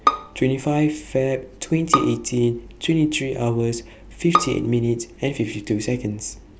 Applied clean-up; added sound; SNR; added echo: none; Bowed string instrument; 6 dB; none.